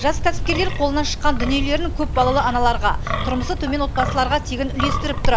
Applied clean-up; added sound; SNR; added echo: none; Wind; 0 dB; none.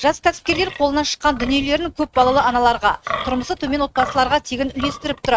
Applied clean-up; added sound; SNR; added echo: neural mask model RNNoise.